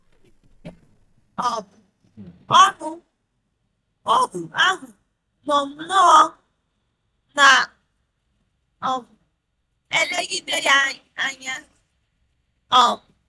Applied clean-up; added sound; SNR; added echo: neural mask model DeepFilterNet 3.